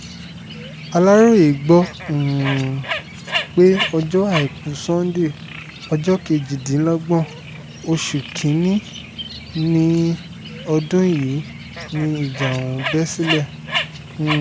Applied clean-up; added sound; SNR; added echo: none; Bird; 11 dB; none.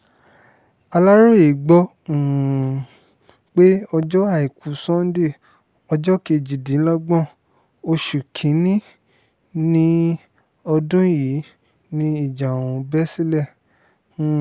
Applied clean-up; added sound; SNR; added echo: none; none; none; none.